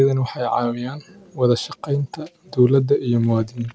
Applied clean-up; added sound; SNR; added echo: none; none; none; none.